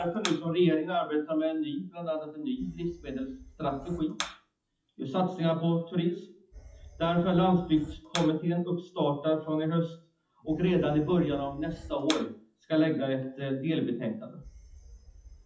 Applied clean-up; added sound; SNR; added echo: classical method WPE with log-MMSE.